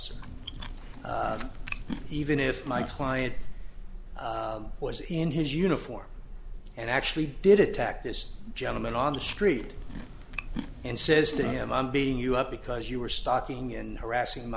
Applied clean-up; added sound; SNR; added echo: none; Chewing, mastication; 10 dB; none.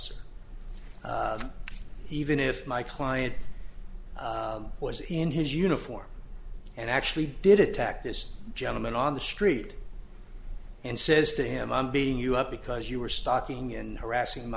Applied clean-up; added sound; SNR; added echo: none; none; none; none.